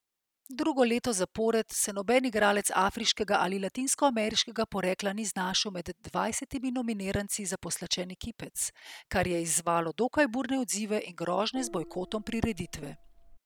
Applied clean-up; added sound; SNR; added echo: none; Gong; 18 dB; none.